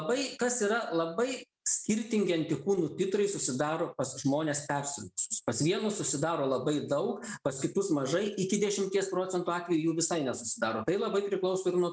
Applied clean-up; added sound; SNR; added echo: none; none; none; none.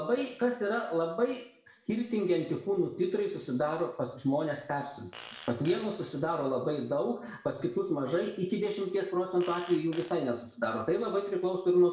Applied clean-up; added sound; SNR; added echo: none; Fart; 19 dB; reverberation time 0.5 s.